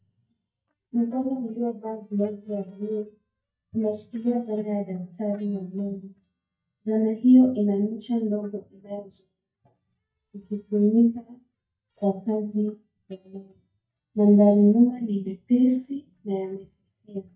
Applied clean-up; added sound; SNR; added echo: neural mask model DeepFilterNet 3.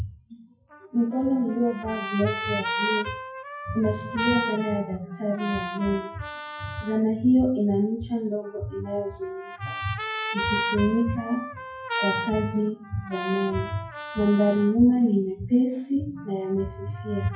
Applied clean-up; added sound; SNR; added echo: classical method WPE with log-MMSE.